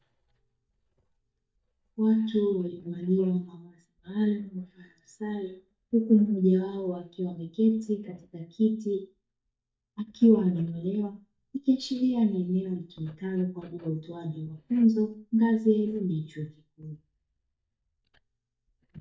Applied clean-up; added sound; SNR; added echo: neural mask model DeepFilterNet 3.